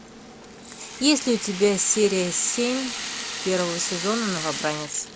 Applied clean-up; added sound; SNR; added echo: none; Rattle (instrument); 9 dB; none.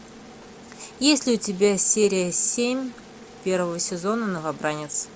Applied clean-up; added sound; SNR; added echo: none; none; none; none.